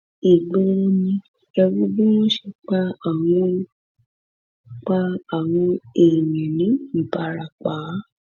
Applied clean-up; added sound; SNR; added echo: none; none; none; none.